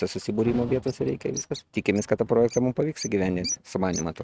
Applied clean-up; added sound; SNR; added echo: neural mask model RNNoise.